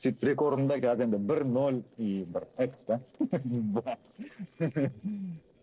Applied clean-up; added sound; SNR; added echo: neural separator model SepFormer DNS4.